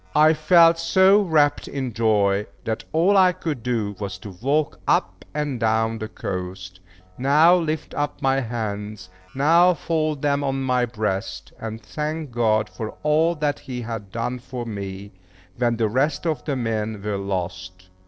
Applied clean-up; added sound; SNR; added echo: neural separator model SepFormer DNS4.